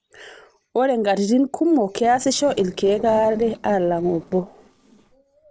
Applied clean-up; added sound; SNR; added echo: neural separator model SepFormer DNS4.